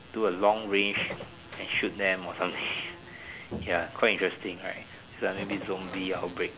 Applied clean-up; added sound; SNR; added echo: none; Buzz; 14 dB; none.